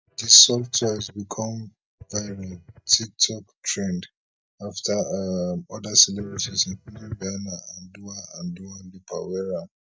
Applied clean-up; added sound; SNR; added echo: neural mask model DeepFilterNet 3.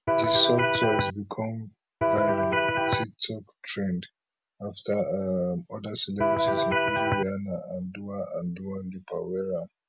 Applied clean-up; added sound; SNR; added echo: none; Electric guitar; -2 dB; none.